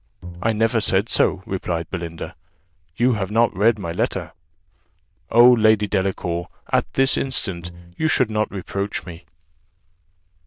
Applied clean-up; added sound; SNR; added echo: neural diffusion model UNIVERSE++.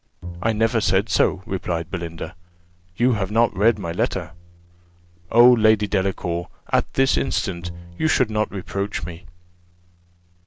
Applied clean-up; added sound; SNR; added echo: none; Bowed string instrument; 18 dB; none.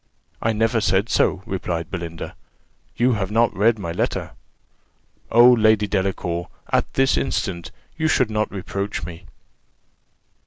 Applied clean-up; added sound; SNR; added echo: none; none; none; none.